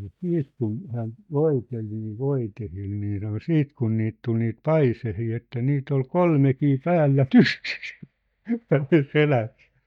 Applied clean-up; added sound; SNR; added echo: neural mask model DeepFilterNet 3.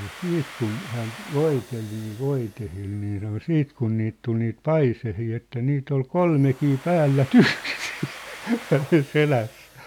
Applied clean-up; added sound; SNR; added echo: none; Domestic sounds, home sounds; 20 dB; none.